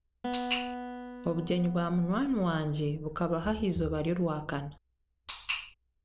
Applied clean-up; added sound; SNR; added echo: none; Acoustic guitar; 10 dB; none.